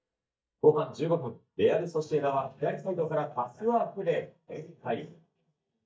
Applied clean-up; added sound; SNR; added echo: neural mask model DeepFilterNet 3.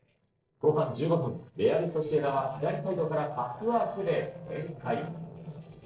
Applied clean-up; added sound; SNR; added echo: neural separator model SepFormer DNS4.